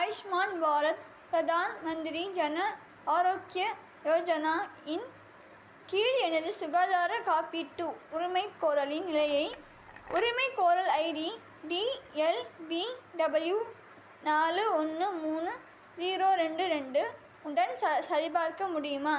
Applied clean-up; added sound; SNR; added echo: none; Chink, clink; 18 dB; none.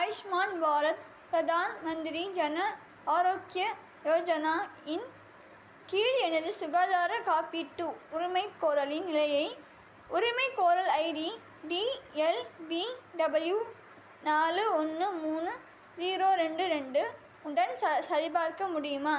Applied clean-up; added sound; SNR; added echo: none; none; none; none.